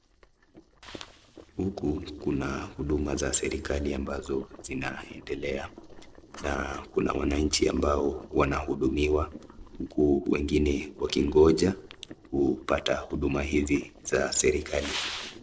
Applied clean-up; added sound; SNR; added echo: neural separator model SepFormer DNS4.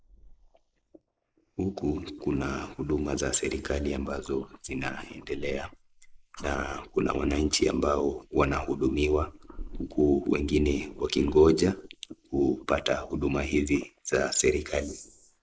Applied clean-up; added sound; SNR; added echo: neural mask model Resemble Enhance denoiser.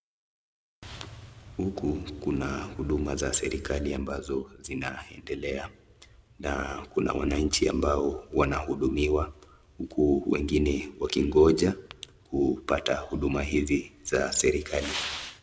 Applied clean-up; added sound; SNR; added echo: none; none; none; none.